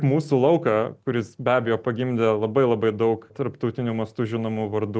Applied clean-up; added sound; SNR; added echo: none; none; none; none.